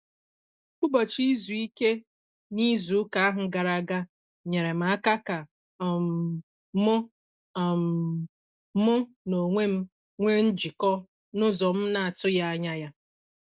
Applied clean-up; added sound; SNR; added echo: none; none; none; none.